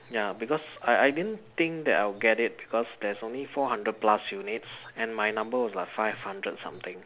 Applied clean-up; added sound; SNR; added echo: none; none; none; none.